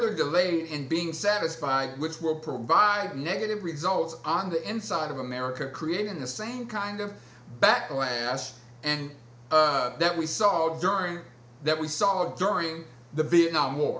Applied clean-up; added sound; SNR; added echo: none; none; none; none.